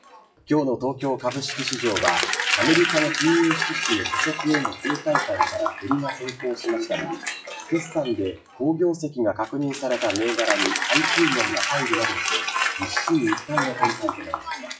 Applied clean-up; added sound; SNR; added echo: classical method WPE with log-MMSE.